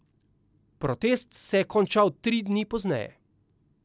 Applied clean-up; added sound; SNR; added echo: none; none; none; none.